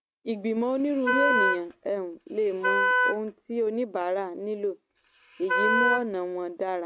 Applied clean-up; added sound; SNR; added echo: neural mask model RNNoise.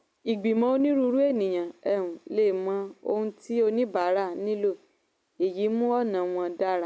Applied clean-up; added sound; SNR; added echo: none; none; none; none.